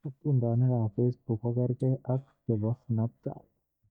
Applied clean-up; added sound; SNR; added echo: neural mask model DeepFilterNet 3.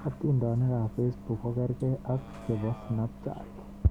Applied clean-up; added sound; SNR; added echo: none; Bus; 14 dB; none.